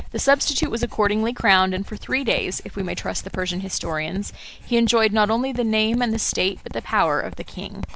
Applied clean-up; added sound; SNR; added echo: none; Writing; 13 dB; none.